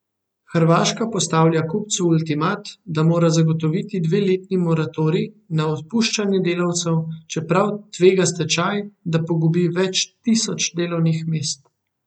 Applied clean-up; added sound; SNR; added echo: none; none; none; none.